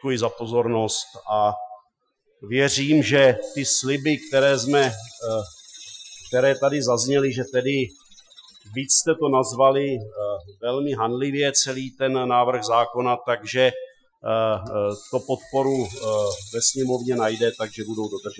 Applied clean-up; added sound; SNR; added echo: classical method Wiener filter.